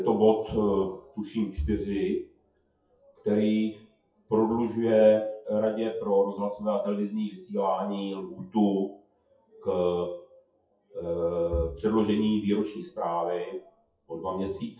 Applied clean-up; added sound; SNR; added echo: classical method WPE with log-MMSE.